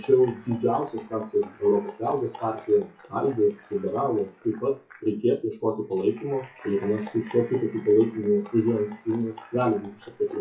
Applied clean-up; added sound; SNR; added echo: classical method WPE with log-MMSE.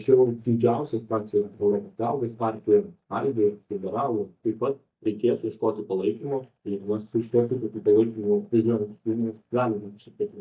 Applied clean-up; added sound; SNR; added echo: neural mask model DeepFilterNet 3.